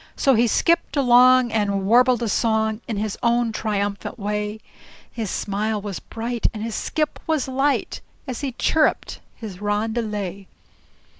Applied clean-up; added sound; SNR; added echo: neural mask model Resemble Enhance denoiser.